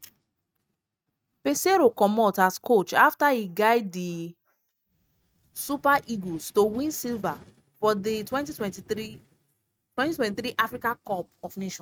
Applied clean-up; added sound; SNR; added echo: neural mask model RNNoise.